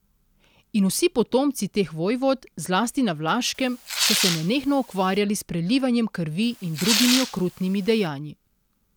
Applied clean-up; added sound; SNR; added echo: none; Tearing; 4 dB; none.